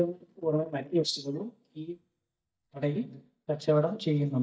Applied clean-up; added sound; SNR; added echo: neural mask model DeepFilterNet 3.